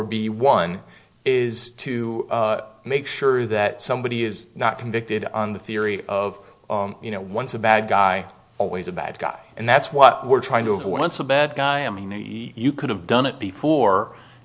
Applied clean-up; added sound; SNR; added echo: none; none; none; none.